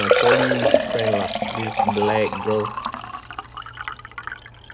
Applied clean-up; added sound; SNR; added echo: none; Liquid; -3 dB; none.